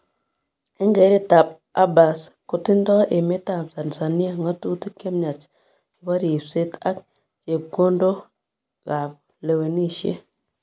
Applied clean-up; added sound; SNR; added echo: none; none; none; none.